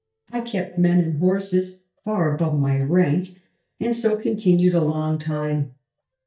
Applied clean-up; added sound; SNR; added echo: neural mask model DeepFilterNet 3.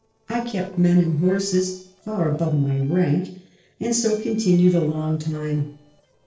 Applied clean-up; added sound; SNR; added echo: neural separator model SepFormer DNS4.